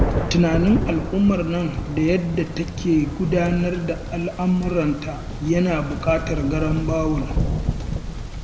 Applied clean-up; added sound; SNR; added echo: none; Thunder; 4 dB; none.